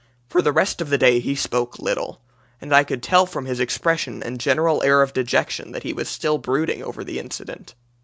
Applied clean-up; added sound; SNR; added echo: none; none; none; none.